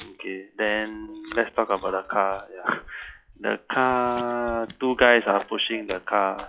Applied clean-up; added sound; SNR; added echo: classical method log-MMSE.